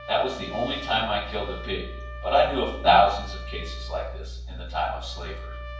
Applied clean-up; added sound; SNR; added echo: none; Trumpet; 17 dB; reverberation time 0.9 s.